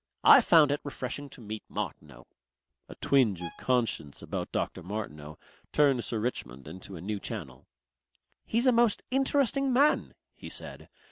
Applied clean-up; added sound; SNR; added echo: none; Bowed string instrument; 20 dB; none.